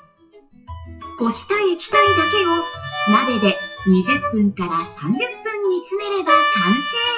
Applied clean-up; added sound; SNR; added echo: classical method WPE with log-MMSE.